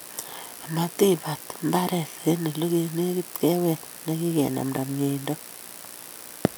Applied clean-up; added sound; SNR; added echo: none; none; none; none.